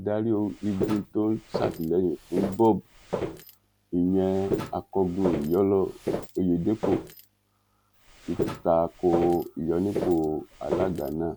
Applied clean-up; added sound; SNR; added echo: none; Walk, footsteps; 8 dB; none.